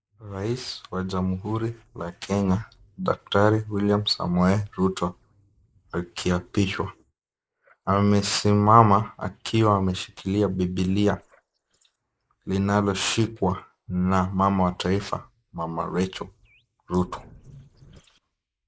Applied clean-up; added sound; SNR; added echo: neural mask model Resemble Enhance denoiser.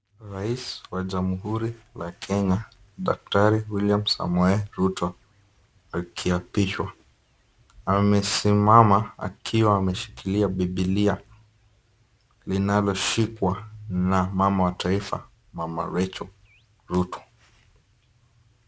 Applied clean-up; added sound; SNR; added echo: none; none; none; none.